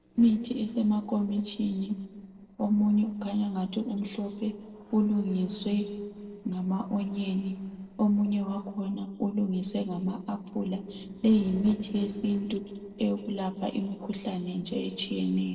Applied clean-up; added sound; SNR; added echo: neural separator model SepFormer DNS4.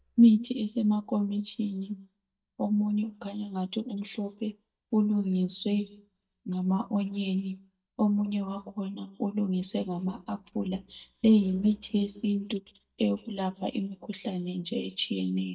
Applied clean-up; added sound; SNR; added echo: neural mask model DeepFilterNet 3.